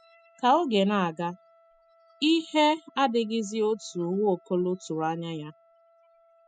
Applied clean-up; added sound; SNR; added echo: classical method spectral subtraction.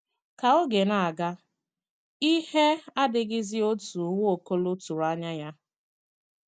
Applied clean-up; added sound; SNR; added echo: none; none; none; none.